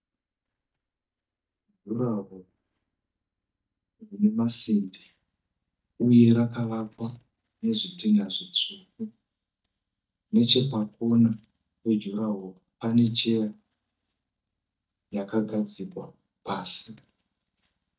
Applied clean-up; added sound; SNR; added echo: neural mask model DeepFilterNet 3.